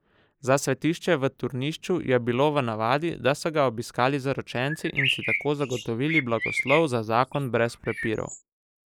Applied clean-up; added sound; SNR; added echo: neural mask model Resemble Enhance denoiser.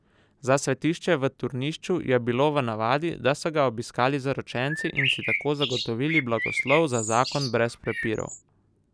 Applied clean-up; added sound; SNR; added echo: none; Bird; 4 dB; none.